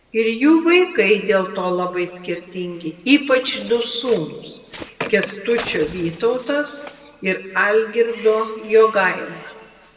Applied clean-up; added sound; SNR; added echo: none; Bird; 19 dB; reverberation time 1.5 s.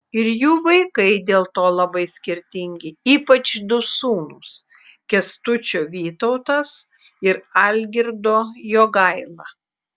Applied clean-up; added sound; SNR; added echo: none; none; none; none.